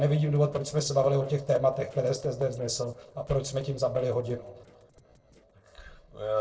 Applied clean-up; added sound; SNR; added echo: neural separator model SepFormer DNS4.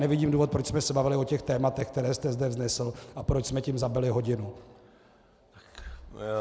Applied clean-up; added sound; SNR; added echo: none; none; none; none.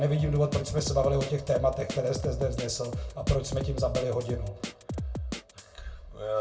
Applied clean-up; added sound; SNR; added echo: none; Drum kit; 7 dB; reverberation time 0.2 s.